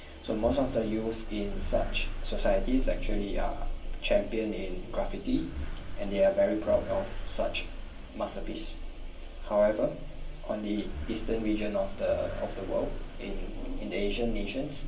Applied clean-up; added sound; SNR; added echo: none; Accelerating, revving, vroom / Car; 15 dB; reverberation time 0.3 s.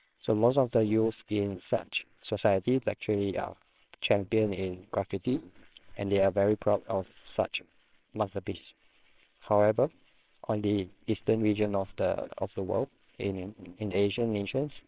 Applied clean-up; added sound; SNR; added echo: neural separator model SepFormer WHAMR!.